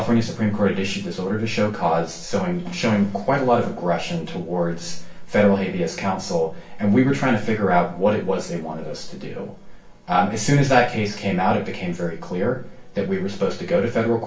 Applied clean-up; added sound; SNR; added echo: none; none; none; reverberation time 0.3 s.